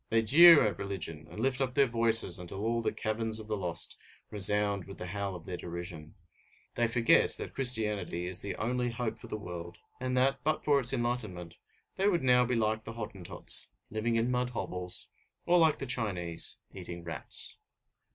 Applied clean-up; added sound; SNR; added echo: none; none; none; none.